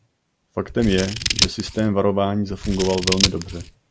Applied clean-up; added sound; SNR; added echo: none; Scissors; 2 dB; none.